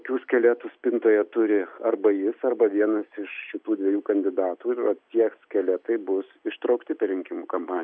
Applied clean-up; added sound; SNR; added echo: none; none; none; none.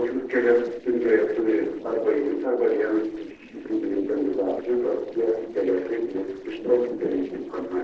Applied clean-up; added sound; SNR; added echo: neural separator model SepFormer DNS4.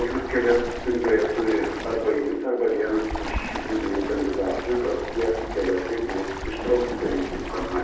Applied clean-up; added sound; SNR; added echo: none; Stream; 8 dB; reverberation time 0.9 s.